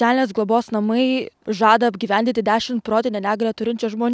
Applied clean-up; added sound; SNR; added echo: none; none; none; none.